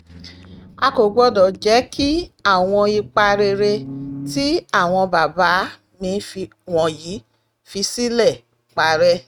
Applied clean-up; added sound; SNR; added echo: neural mask model RNNoise.